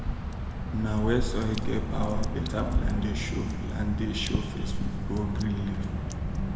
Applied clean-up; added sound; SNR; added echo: none; Drip / Water; -2 dB; reverberation time 2.2 s.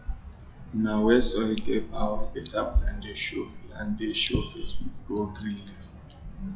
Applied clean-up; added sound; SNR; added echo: classical method WPE with log-MMSE.